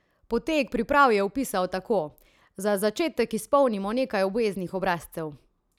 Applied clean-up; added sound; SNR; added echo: none; none; none; none.